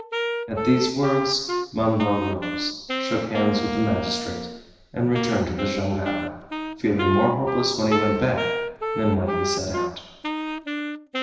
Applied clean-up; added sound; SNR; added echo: none; Wind instrument, woodwind instrument; 3 dB; reverberation time 1.0 s.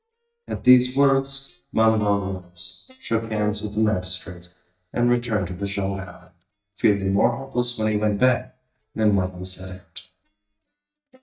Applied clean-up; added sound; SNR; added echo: neural mask model DeepFilterNet 3.